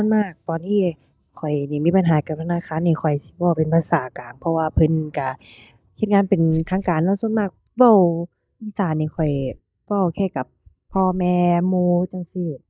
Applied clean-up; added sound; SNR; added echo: neural mask model DeepFilterNet 3.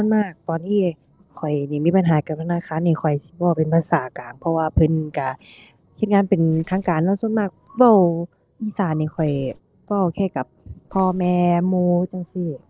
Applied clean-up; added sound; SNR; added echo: neural separator model SepFormer DNS4.